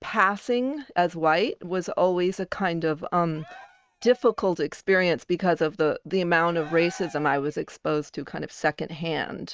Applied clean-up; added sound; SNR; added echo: neural mask model RNNoise.